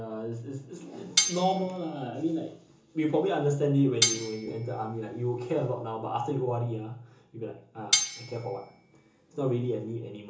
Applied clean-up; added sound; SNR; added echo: none; Cutlery, silverware; 1 dB; reverberation time 0.7 s.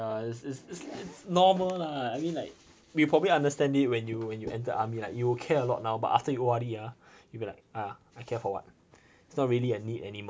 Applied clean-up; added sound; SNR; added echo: none; none; none; none.